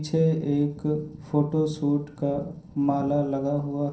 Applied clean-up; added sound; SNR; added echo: none; none; none; reverberation time 0.6 s.